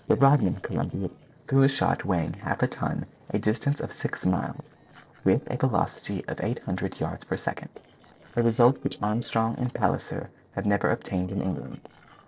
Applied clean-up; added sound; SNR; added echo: neural separator model SepFormer DNS4.